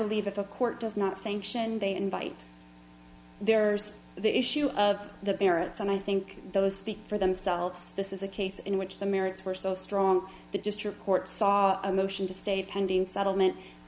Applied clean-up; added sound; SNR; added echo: none; none; none; none.